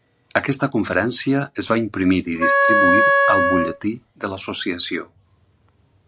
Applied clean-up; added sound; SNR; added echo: none; Wind instrument, woodwind instrument; -5 dB; none.